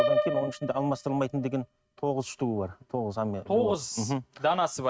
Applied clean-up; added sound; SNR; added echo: neural mask model RNNoise.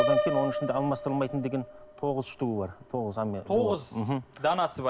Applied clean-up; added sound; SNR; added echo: none; Piano; 5 dB; none.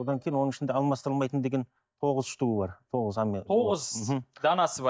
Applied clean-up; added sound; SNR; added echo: neural mask model DeepFilterNet 3.